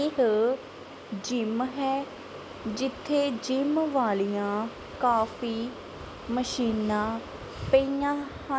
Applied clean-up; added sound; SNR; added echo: none; none; none; none.